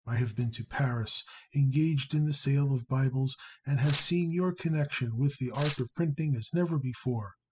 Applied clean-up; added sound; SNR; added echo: classical method spectral subtraction.